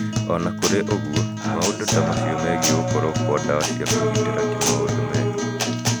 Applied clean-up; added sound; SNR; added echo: none; Acoustic guitar; -4 dB; none.